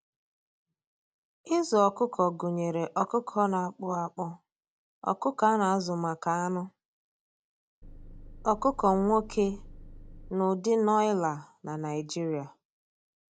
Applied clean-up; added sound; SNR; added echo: none; Engine; 15 dB; none.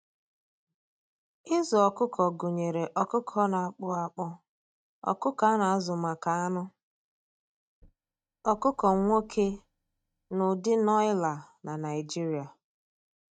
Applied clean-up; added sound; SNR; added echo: neural mask model RNNoise.